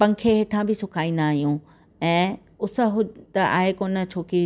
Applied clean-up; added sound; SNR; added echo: none; none; none; none.